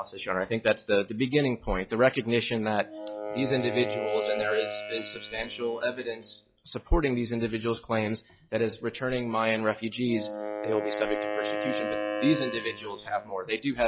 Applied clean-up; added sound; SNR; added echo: classical method log-MMSE.